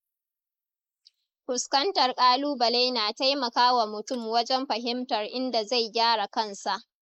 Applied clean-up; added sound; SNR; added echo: neural mask model Resemble Enhance denoiser.